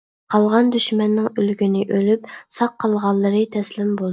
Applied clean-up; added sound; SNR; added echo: neural mask model DeepFilterNet 3.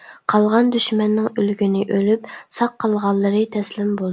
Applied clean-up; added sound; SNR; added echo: none; none; none; none.